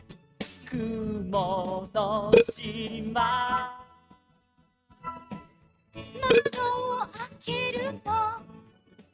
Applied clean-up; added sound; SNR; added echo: neural mask model RNNoise.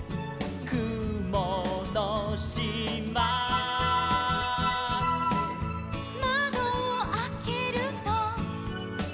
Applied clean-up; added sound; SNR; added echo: none; none; none; none.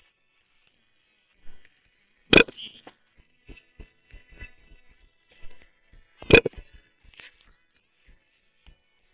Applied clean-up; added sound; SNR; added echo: neural separator model SepFormer WHAM!.